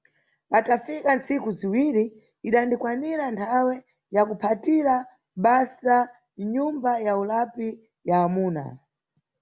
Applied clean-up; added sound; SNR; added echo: none; none; none; none.